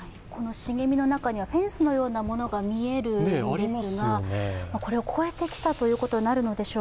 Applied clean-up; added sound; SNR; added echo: none; none; none; none.